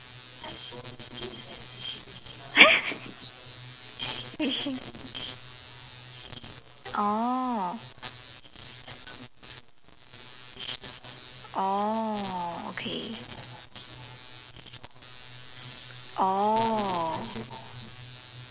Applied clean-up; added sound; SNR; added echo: none; none; none; none.